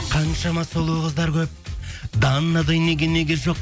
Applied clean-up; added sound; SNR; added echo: none; none; none; none.